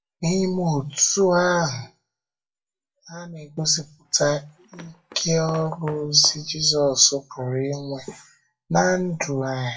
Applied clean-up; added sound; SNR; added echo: classical method WPE with log-MMSE.